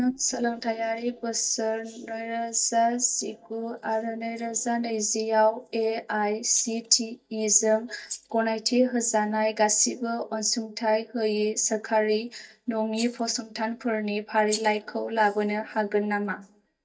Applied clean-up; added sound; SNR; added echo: neural mask model DeepFilterNet 3.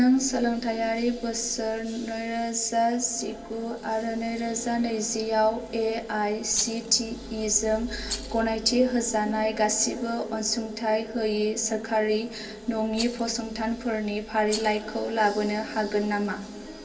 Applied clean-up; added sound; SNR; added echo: none; Rattle; 14 dB; reverberation time 0.3 s.